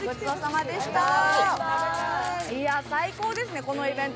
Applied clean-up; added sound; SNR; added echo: none; Mechanical fan + Domestic sounds, home sounds; 18 dB; none.